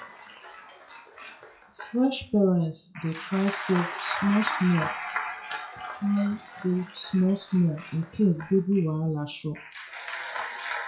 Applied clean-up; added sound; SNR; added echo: classical method WPE with log-MMSE.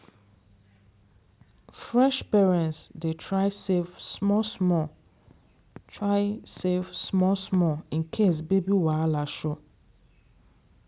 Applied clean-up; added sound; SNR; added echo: none; none; none; none.